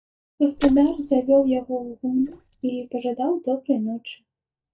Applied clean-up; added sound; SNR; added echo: neural mask model DeepFilterNet 3.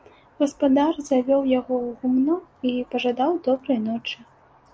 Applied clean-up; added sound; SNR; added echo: none; none; none; none.